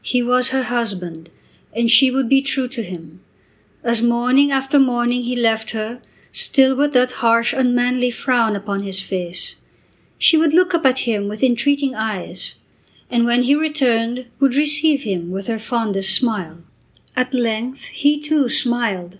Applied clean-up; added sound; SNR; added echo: none; none; none; none.